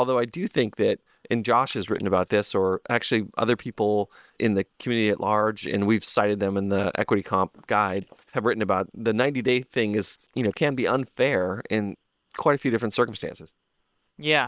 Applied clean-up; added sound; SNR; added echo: neural separator model SepFormer WHAM!.